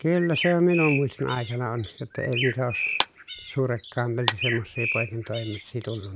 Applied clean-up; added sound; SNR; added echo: none; Clapping + Bird; 5 dB; none.